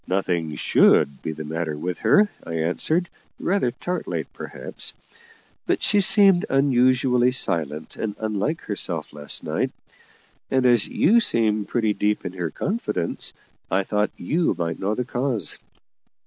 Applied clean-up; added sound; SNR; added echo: none; none; none; none.